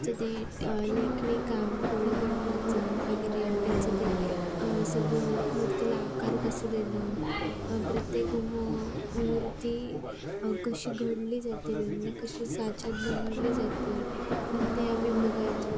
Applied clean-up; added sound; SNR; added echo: none; Subway, metro, underground; -1 dB; none.